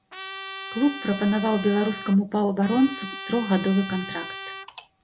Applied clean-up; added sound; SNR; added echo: none; Trumpet; 12 dB; none.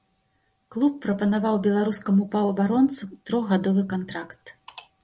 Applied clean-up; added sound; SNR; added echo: none; none; none; none.